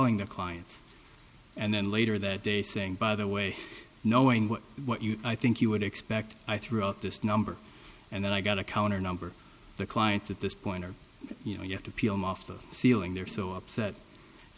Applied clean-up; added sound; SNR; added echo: none; none; none; none.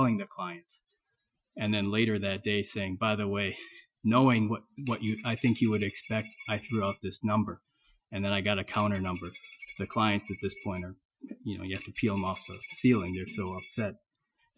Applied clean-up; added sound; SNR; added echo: classical method Wiener filter.